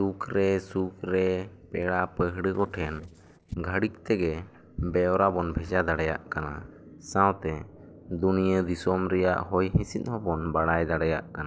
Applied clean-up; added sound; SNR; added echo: neural separator model SepFormer DNS4.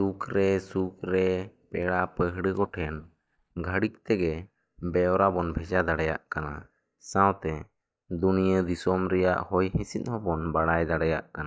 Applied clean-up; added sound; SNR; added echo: neural mask model DeepFilterNet 3.